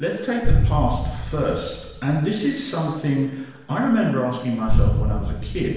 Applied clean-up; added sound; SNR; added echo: none; Boom; -1 dB; reverberation time 1.0 s.